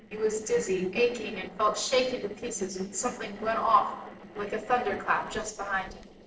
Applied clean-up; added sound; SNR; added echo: neural separator model SepFormer DNS4.